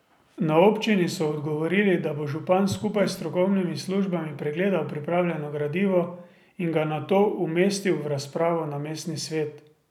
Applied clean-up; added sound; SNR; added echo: none; Breathing; 11 dB; none.